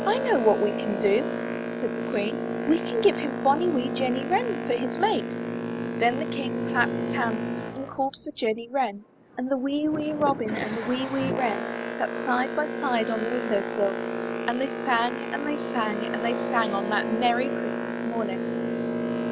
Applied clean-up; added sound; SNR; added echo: none; Boat, Water vehicle; 2 dB; none.